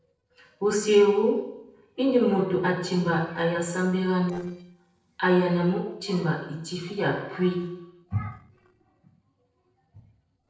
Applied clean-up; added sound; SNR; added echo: neural separator model SepFormer DNS4.